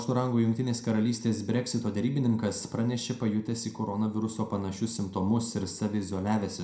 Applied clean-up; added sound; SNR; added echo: none; none; none; reverberation time 0.4 s.